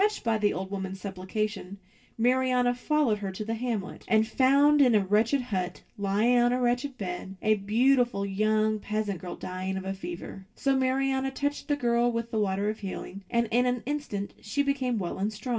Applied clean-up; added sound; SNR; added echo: none; none; none; reverberation time 0.2 s.